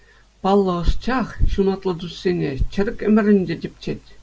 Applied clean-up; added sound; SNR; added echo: none; none; none; none.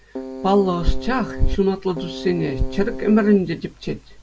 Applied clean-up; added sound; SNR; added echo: none; Keyboard (musical); 12 dB; none.